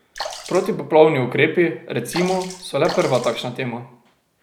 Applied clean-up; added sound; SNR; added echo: none; Sink (filling or washing) / Water / Splash, splatter; 13 dB; none.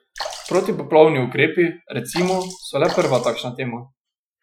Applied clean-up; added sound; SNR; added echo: classical method Wiener filter.